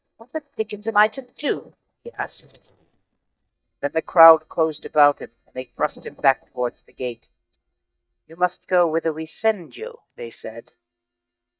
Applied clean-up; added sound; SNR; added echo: neural mask model DeepFilterNet 3.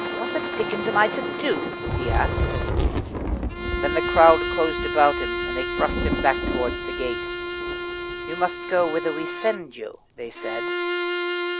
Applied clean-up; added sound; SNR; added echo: none; Thunder / Rain + Bowed string instrument; 1 dB; none.